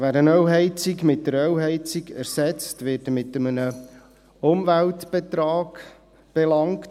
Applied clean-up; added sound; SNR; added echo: none; none; none; none.